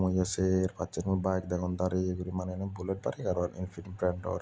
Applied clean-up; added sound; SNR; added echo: none; none; none; none.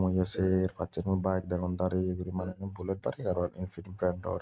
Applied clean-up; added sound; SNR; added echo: neural mask model RNNoise.